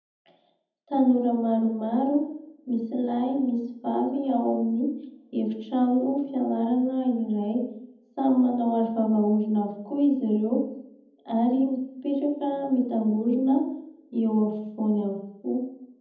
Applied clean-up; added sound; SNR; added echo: none; none; none; reverberation time 0.8 s.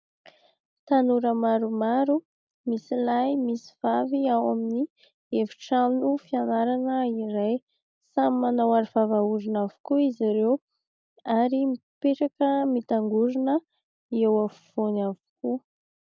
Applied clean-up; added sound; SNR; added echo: none; none; none; none.